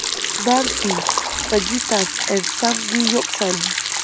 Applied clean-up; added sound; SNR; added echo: none; Liquid; -1 dB; none.